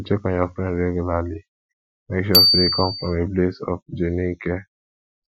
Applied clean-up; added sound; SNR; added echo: classical method Wiener filter.